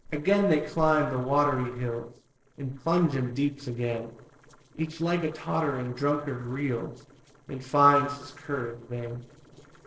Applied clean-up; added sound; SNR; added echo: neural separator model SepFormer DNS4.